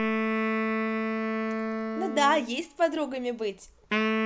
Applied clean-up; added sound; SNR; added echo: none; Wind instrument, woodwind instrument; -1 dB; none.